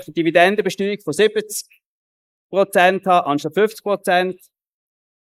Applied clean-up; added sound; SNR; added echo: neural mask model Resemble Enhance denoiser.